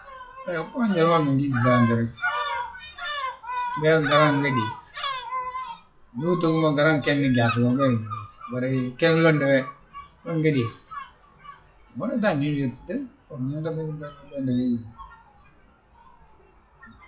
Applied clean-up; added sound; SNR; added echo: classical method WPE with log-MMSE.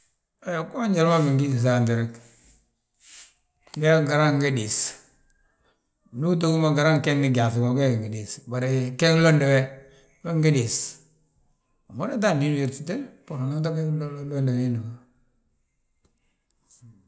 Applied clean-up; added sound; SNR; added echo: none; none; none; none.